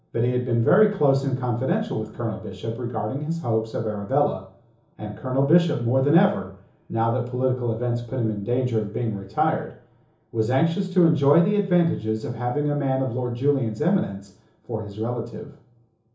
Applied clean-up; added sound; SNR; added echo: none; none; none; reverberation time 0.7 s.